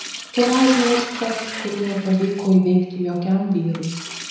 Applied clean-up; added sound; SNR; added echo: none; Liquid; 11 dB; reverberation time 1.0 s.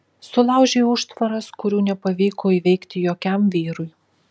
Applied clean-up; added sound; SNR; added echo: none; none; none; none.